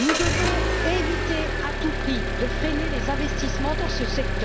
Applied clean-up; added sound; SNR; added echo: none; Engine; -4 dB; none.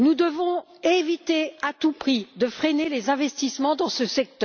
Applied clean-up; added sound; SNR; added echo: none; none; none; none.